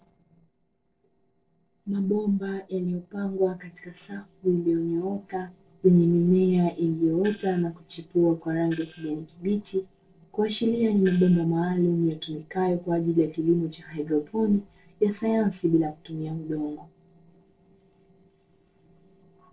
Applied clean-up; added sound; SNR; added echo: neural separator model SepFormer DNS4.